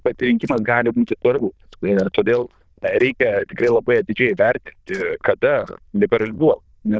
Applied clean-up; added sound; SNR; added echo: neural diffusion model UNIVERSE++.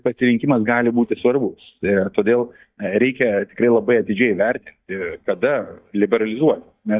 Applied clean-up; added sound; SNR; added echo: neural mask model DeepFilterNet 3.